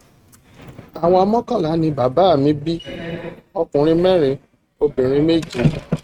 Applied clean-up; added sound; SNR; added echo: neural mask model RNNoise.